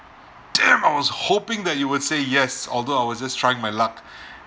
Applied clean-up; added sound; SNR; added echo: none; none; none; none.